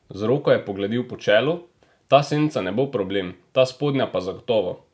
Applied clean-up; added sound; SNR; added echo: none; none; none; none.